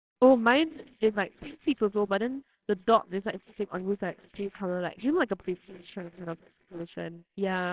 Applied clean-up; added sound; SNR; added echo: neural separator model SepFormer WHAMR!.